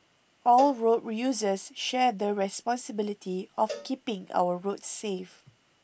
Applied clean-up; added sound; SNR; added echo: none; Cowbell; 18 dB; none.